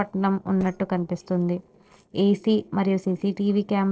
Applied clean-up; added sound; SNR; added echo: neural separator model SepFormer DNS4.